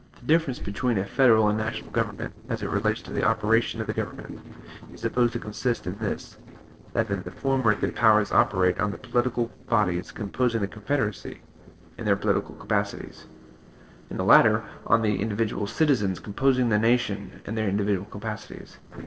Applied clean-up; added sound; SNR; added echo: neural separator model SepFormer DNS4.